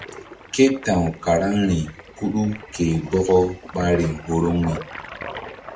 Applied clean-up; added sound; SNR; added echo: none; Toilet flush; 16 dB; none.